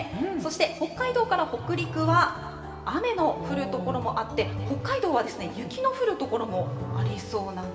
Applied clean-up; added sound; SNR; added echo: none; Growling; 9 dB; reverberation time 2.0 s.